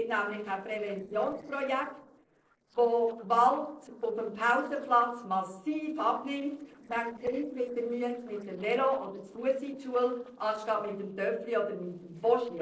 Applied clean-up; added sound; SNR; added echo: neural separator model SepFormer DNS4.